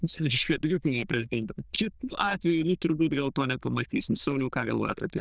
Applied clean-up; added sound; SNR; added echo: neural diffusion model UNIVERSE++.